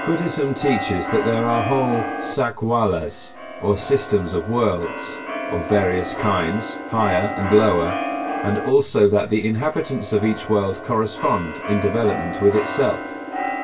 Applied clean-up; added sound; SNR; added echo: none; Keyboard (musical); 7 dB; reverberation time 0.2 s.